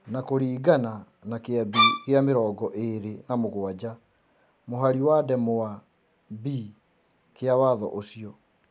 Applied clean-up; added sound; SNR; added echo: none; Bowed string instrument; -4 dB; none.